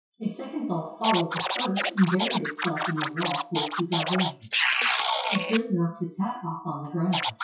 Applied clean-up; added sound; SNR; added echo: classical method WPE with log-MMSE.